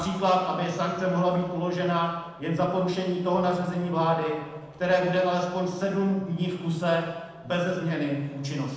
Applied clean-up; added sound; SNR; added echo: neural separator model SepFormer DNS4.